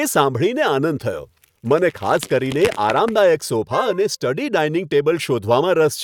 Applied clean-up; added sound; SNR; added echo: neural mask model RNNoise.